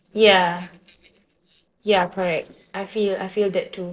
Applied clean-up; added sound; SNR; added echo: neural separator model SepFormer DNS4.